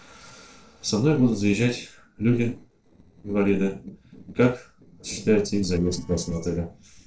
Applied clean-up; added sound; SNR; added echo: neural separator model SepFormer DNS4.